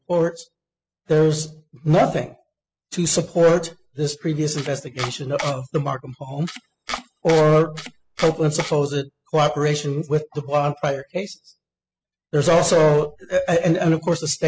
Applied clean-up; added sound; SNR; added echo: classical method spectral subtraction.